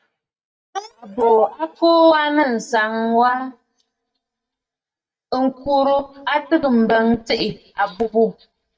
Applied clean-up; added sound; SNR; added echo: neural mask model DeepFilterNet 3.